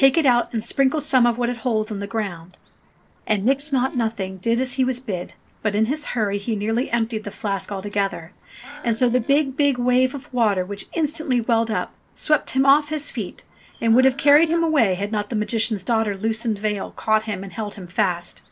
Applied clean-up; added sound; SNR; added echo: neural separator model SepFormer DNS4.